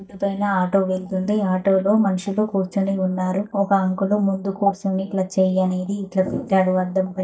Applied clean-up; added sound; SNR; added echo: neural mask model DeepFilterNet 3.